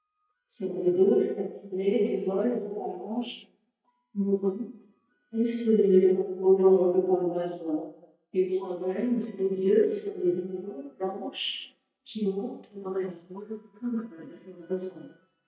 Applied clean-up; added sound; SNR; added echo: neural mask model DeepFilterNet 3.